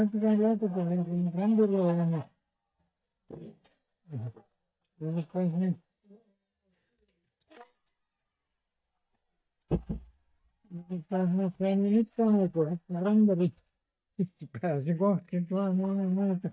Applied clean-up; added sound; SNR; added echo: neural mask model DeepFilterNet 3.